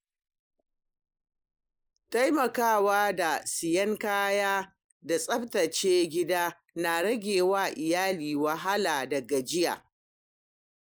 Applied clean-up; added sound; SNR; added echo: neural mask model Resemble Enhance denoiser.